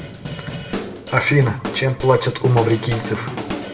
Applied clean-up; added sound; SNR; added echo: none; Drum / Drum kit; 9 dB; reverberation time 0.5 s.